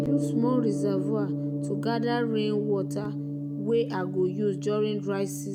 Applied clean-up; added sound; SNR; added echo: none; Gong; 2 dB; none.